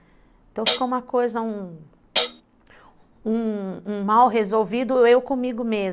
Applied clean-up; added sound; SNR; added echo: none; Hi-hat; -4 dB; none.